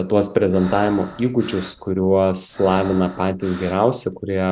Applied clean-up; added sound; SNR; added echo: none; Breathing; 17 dB; none.